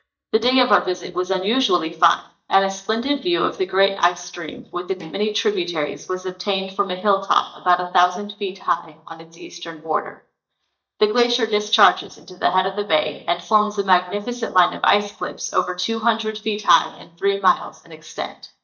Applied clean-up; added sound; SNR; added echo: neural mask model DeepFilterNet 3.